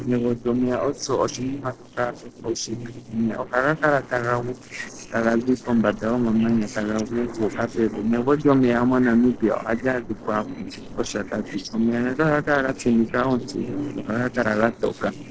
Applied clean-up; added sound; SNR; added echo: neural separator model SepFormer DNS4.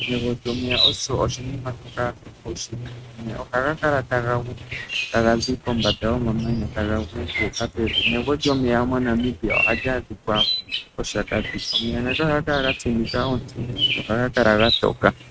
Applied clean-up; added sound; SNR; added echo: neural mask model RNNoise.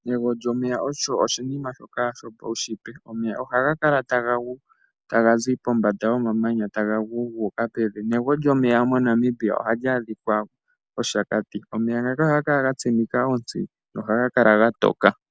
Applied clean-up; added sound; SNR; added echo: none; none; none; none.